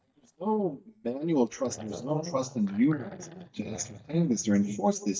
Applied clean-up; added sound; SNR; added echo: neural mask model DeepFilterNet 3.